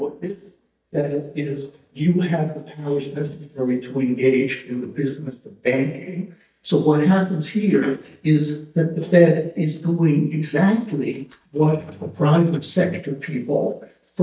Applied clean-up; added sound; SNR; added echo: neural mask model DeepFilterNet 3.